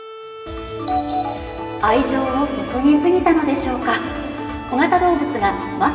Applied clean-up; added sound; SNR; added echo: none; Bowed string instrument; 19 dB; reverberation time 2.7 s.